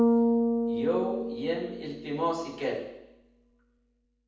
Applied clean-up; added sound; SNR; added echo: none; Bass guitar; -4 dB; reverberation time 0.9 s.